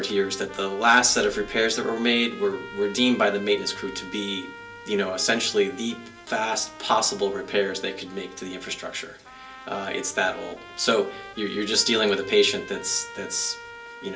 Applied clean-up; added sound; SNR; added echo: none; Trumpet; 17 dB; reverberation time 0.3 s.